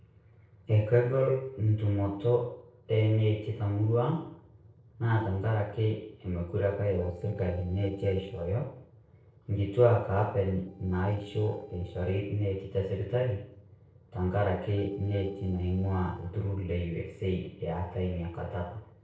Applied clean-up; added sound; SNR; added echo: neural separator model SepFormer DNS4.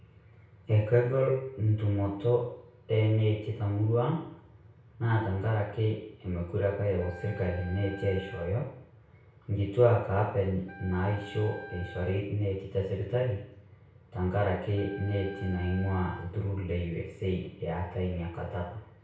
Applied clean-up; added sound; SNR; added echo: none; Wind instrument, woodwind instrument; 18 dB; reverberation time 0.6 s.